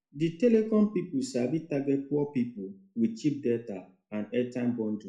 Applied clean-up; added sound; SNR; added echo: none; none; none; reverberation time 0.4 s.